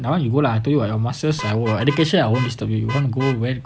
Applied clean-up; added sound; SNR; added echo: none; Vehicle horn, car horn, honking; 16 dB; none.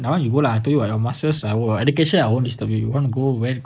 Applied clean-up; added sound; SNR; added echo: neural mask model Resemble Enhance denoiser.